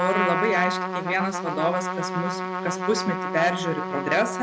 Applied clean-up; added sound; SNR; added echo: none; Trumpet; 2 dB; none.